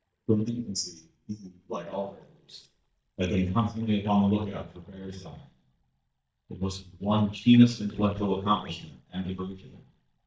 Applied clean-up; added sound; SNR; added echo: neural mask model DeepFilterNet 3.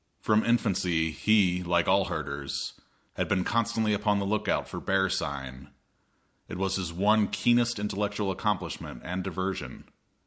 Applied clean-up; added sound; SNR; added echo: none; none; none; none.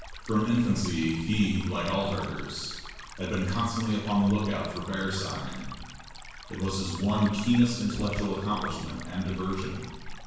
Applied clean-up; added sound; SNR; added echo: none; Stream; 11 dB; reverberation time 1.0 s.